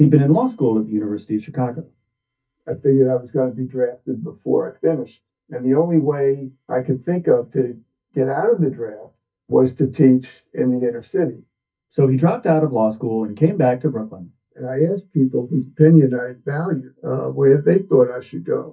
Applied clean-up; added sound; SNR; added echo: neural mask model DeepFilterNet 3.